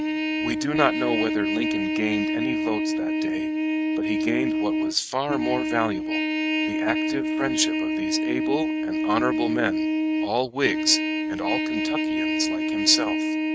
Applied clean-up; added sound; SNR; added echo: neural mask model RNNoise.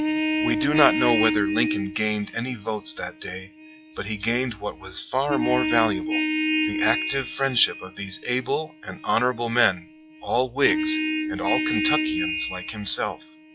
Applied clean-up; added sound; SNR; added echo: classical method log-MMSE.